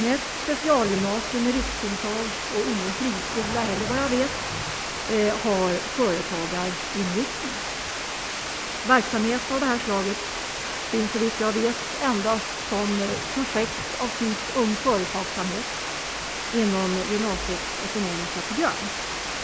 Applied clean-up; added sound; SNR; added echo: none; Water; 4 dB; none.